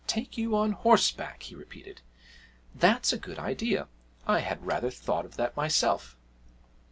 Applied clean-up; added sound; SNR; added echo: none; none; none; none.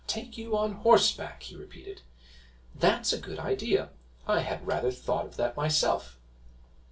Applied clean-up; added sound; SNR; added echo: none; none; none; reverberation time 0.2 s.